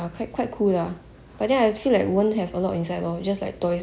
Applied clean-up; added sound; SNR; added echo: none; none; none; none.